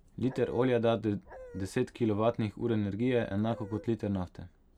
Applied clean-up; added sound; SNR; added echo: none; Dog; 17 dB; none.